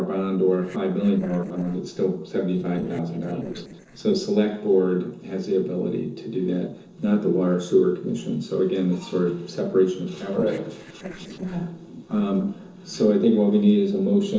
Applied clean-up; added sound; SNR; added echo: neural separator model SepFormer DNS4.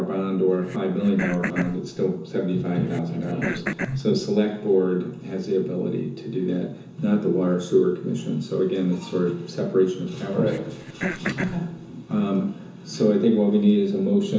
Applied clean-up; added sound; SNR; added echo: none; Cough; 9 dB; reverberation time 0.6 s.